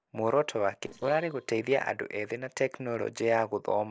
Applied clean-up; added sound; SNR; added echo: neural separator model SepFormer DNS4.